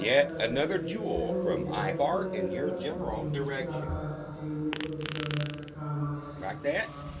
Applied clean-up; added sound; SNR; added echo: none; Fart; -2 dB; reverberation time 2.1 s.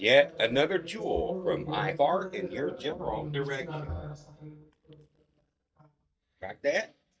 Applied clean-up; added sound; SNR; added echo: neural mask model DeepFilterNet 3.